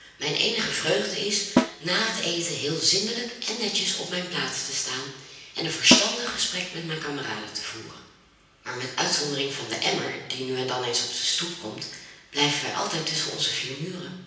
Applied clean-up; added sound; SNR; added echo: none; Snare drum; 1 dB; reverberation time 0.9 s.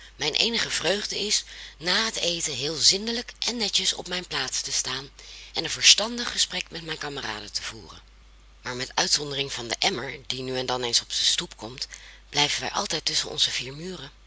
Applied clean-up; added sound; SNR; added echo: none; none; none; none.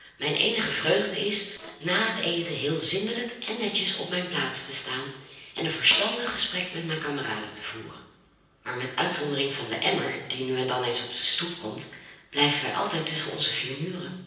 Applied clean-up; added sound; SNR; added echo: neural separator model SepFormer DNS4.